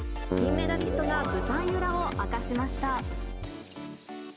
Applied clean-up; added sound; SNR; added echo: none; Keyboard (musical); 4 dB; none.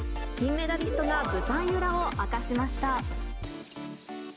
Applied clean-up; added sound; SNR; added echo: none; none; none; none.